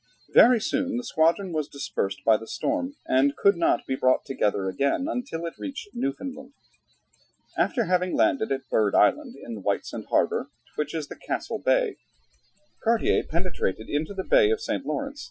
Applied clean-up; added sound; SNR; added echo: classical method Wiener filter.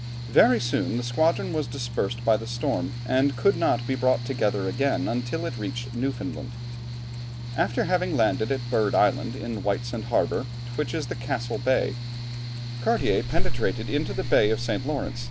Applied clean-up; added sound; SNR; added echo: none; Clock + Mechanical fan; 3 dB; none.